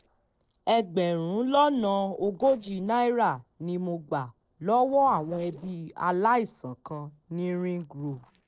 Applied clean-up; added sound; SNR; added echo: neural separator model SepFormer DNS4.